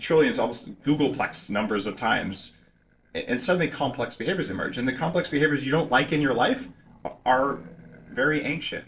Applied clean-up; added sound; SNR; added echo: neural separator model SepFormer DNS4.